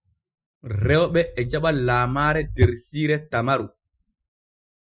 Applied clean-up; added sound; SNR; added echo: classical method Wiener filter.